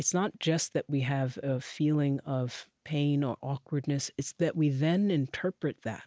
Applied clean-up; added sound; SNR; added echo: none; none; none; none.